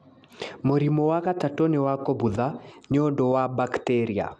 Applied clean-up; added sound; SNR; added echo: none; none; none; none.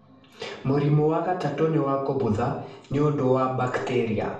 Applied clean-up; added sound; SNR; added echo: none; none; none; reverberation time 0.5 s.